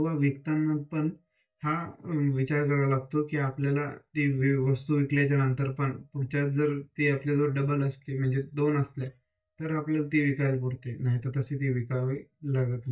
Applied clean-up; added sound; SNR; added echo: neural mask model DeepFilterNet 3.